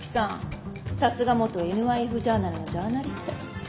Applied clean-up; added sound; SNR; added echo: none; none; none; none.